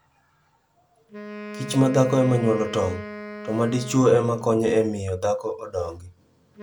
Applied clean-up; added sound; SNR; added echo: none; Wind instrument, woodwind instrument; 15 dB; none.